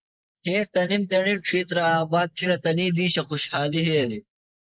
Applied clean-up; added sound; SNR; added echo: neural mask model Resemble Enhance denoiser.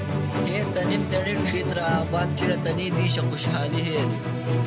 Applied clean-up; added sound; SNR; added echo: none; Musical instrument; -3 dB; none.